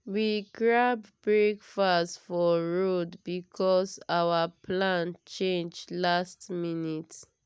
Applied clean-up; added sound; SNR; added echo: none; none; none; none.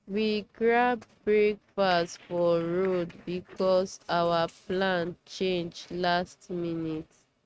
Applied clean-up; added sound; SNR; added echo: neural mask model RNNoise.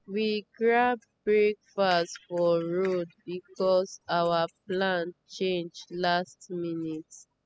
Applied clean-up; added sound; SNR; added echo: classical method spectral subtraction.